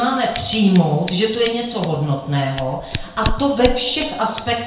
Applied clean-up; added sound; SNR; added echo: none; Scissors; 10 dB; reverberation time 0.5 s.